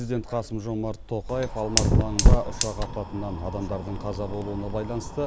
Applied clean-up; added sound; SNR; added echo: none; Fire; -4 dB; none.